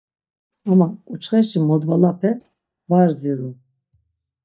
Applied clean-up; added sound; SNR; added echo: neural mask model DeepFilterNet 3.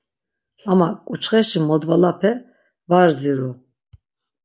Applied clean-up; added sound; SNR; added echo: none; none; none; none.